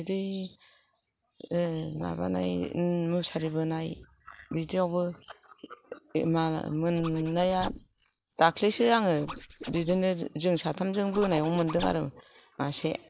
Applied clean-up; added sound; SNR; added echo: neural mask model Resemble Enhance denoiser.